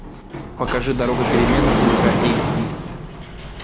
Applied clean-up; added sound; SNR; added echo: none; Sliding door; -3 dB; none.